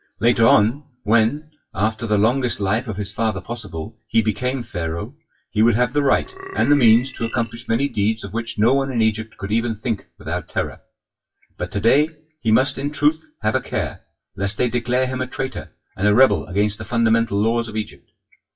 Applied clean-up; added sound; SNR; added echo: classical method WPE with log-MMSE.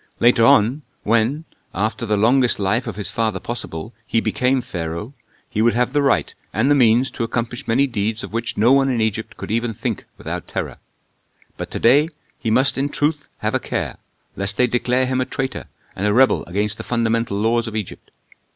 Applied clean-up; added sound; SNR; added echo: none; none; none; none.